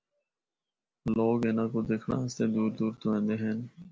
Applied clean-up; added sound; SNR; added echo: none; none; none; none.